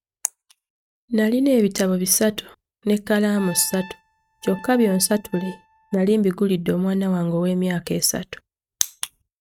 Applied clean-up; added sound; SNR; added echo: neural mask model RNNoise.